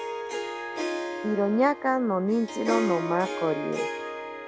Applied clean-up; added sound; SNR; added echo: none; Harp; 5 dB; none.